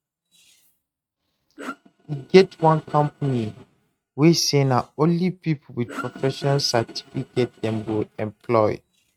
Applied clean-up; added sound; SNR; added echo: neural mask model RNNoise.